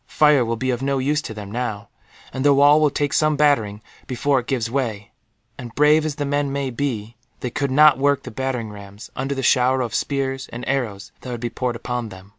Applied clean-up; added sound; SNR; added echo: none; none; none; none.